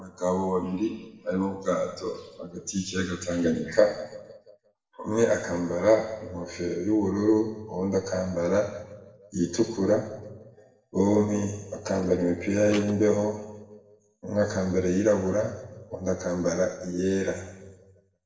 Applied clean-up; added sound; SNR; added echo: neural separator model SepFormer DNS4.